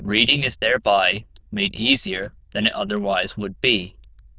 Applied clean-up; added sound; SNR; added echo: neural diffusion model UNIVERSE++.